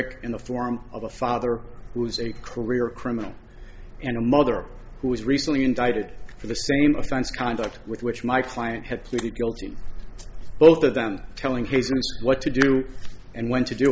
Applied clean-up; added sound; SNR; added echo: none; none; none; none.